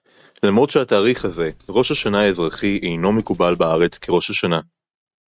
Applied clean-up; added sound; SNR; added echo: neural mask model RNNoise.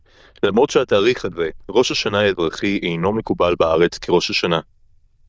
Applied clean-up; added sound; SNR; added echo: neural diffusion model UNIVERSE++.